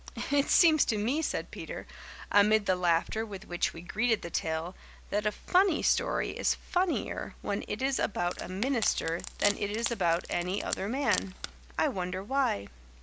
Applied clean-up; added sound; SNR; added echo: none; Wood; 9 dB; none.